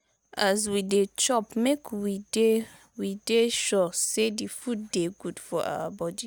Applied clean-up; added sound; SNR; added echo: none; none; none; none.